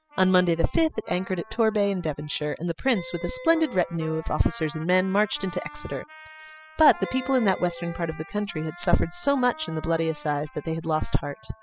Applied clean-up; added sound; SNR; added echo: classical method spectral subtraction.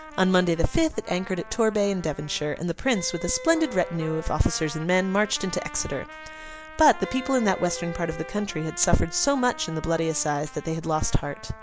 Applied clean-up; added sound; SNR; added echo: none; Trumpet + Wind instrument, woodwind instrument; 16 dB; none.